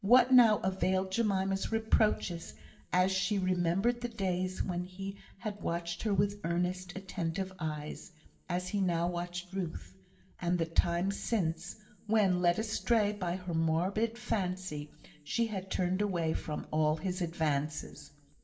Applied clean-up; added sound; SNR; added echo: none; none; none; reverberation time 0.7 s.